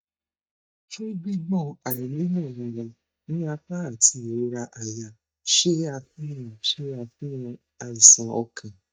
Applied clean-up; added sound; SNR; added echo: neural mask model DeepFilterNet 3.